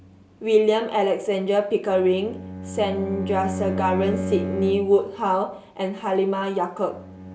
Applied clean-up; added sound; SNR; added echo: none; Bowed string instrument; 9 dB; none.